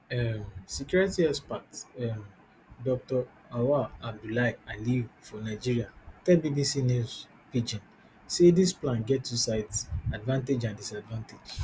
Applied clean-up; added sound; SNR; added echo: none; none; none; none.